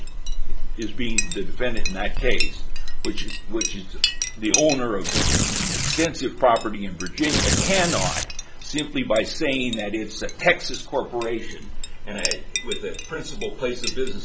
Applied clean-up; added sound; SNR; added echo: none; Chink, clink + Tearing; -4 dB; none.